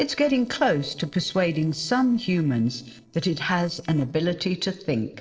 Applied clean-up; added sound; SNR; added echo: neural separator model SepFormer DNS4.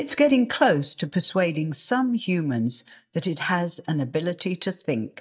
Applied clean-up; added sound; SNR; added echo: neural mask model DeepFilterNet 3.